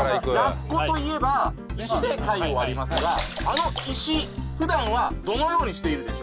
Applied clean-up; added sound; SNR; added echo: none; Sink (filling or washing) / Water / Splash, splatter; 11 dB; none.